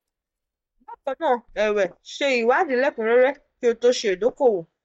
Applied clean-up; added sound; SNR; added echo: neural mask model DeepFilterNet 3.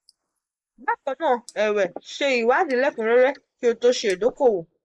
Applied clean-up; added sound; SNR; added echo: neural mask model Resemble Enhance denoiser.